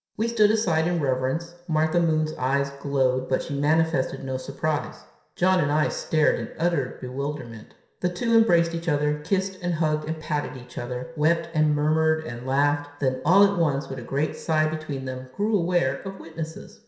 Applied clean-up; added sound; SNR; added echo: none; none; none; reverberation time 0.7 s.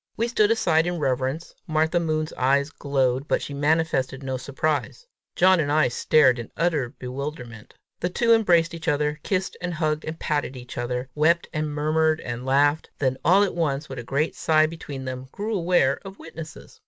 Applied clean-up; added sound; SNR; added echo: none; none; none; none.